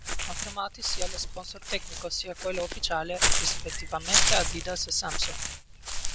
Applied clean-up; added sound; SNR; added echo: none; Walk, footsteps / Bird; -5 dB; none.